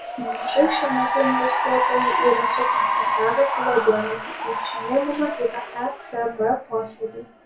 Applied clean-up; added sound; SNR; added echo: none; Applause / Cheering; 1 dB; reverberation time 0.3 s.